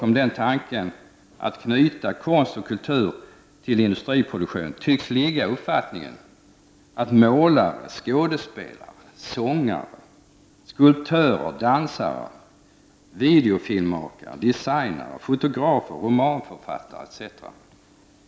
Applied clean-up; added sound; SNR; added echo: none; none; none; none.